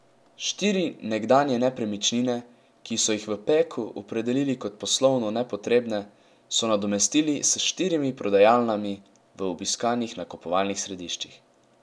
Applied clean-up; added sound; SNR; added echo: none; none; none; none.